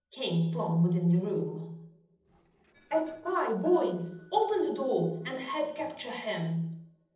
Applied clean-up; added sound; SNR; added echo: neural separator model SepFormer DNS4.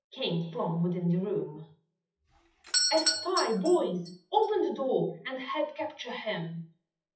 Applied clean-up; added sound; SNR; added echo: classical method WPE with log-MMSE.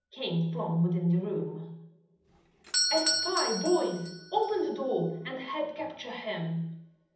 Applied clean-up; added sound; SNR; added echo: none; Doorbell; 6 dB; reverberation time 0.8 s.